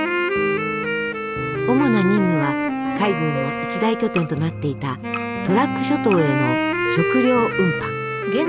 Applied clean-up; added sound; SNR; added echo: none; Wind instrument, woodwind instrument; 2 dB; none.